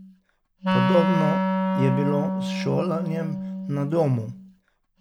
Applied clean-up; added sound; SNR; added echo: none; Wind instrument, woodwind instrument; 0 dB; none.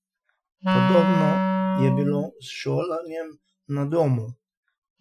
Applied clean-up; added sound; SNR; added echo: classical method Wiener filter.